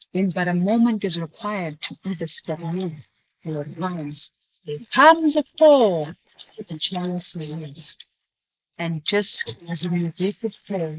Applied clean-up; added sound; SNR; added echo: neural mask model Resemble Enhance denoiser.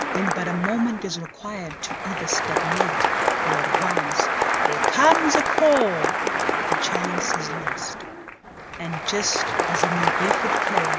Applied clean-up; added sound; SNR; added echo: none; Applause; -3 dB; none.